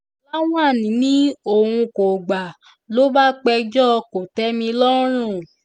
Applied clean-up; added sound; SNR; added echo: none; none; none; none.